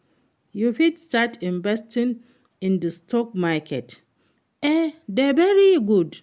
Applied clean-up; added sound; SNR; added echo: none; none; none; none.